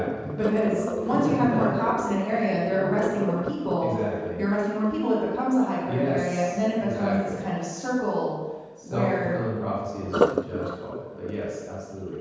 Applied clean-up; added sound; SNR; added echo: none; Sink (filling or washing); 8 dB; reverberation time 1.2 s.